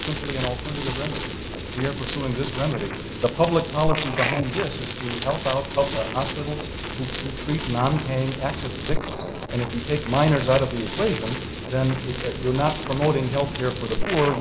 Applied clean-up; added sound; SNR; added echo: neural mask model Resemble Enhance denoiser.